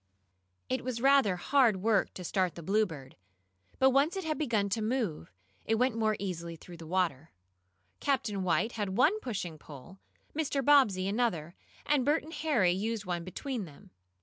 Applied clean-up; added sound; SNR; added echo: none; none; none; none.